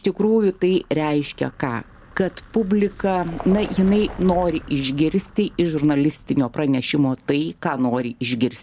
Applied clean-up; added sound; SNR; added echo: none; Vehicle; 19 dB; none.